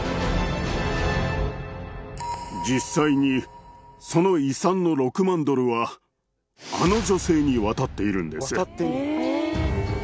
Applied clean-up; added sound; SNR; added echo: none; none; none; none.